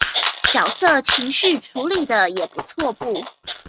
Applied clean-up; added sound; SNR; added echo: neural mask model RNNoise.